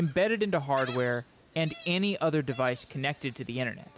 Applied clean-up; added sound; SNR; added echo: none; Gull, seagull; 19 dB; none.